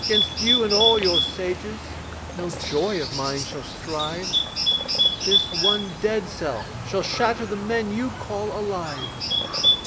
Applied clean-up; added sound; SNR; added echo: none; Bird; -2 dB; none.